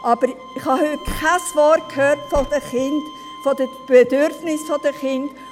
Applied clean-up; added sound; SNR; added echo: none; Bowed string instrument + Car; 15 dB; none.